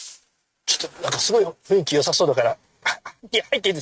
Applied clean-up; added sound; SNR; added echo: neural mask model RNNoise.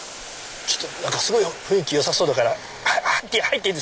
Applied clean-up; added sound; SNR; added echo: none; Boiling; 16 dB; none.